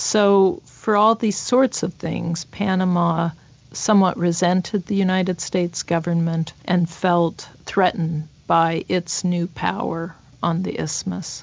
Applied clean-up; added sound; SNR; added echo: none; none; none; none.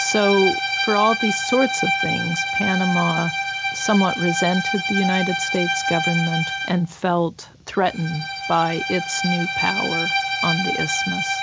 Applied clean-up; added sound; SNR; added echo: none; Bowed string instrument; 2 dB; none.